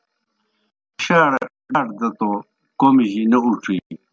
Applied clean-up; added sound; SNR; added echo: none; none; none; none.